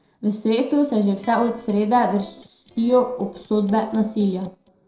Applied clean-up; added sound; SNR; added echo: neural separator model SepFormer DNS4.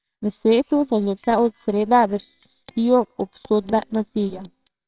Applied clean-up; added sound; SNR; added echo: neural separator model SepFormer WHAMR!.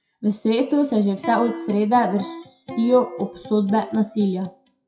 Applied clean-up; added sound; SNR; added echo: classical method WPE with log-MMSE.